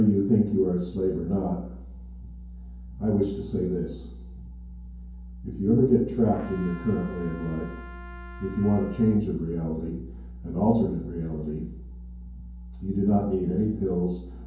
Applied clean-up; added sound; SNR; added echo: none; Trumpet; 20 dB; reverberation time 0.9 s.